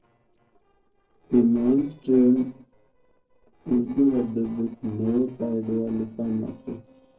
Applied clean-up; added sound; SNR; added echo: neural separator model SepFormer DNS4.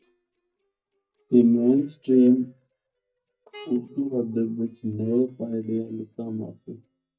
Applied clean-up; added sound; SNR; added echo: neural mask model DeepFilterNet 3.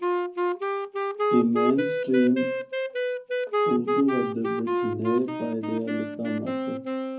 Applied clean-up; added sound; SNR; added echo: none; Wind instrument, woodwind instrument; 0 dB; reverberation time 0.4 s.